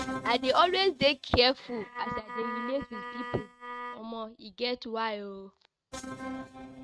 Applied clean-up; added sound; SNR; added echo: neural mask model RNNoise.